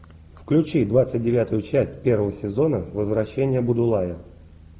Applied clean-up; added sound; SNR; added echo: none; none; none; none.